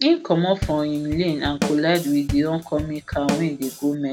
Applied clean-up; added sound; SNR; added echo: none; Drum kit; 8 dB; none.